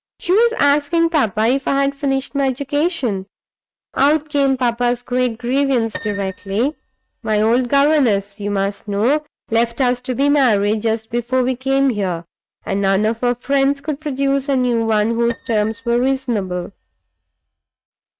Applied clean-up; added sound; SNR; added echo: neural mask model RNNoise.